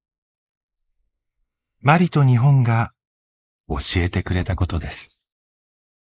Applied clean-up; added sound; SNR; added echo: neural mask model Resemble Enhance denoiser.